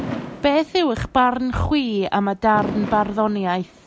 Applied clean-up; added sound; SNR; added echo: none; Fireworks; 13 dB; none.